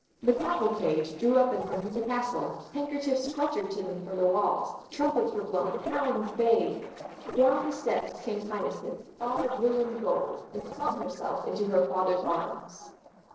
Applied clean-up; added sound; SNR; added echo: neural separator model SepFormer DNS4.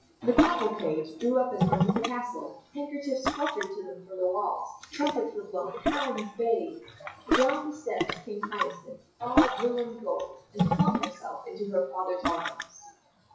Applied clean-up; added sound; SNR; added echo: classical method WPE with log-MMSE.